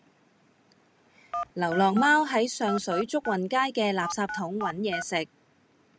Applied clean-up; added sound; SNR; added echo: none; Telephone; 9 dB; none.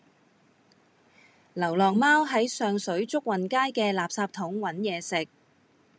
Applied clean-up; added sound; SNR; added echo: none; none; none; none.